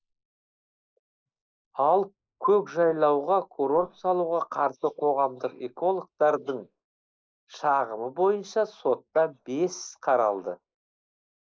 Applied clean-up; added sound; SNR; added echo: neural mask model Resemble Enhance denoiser.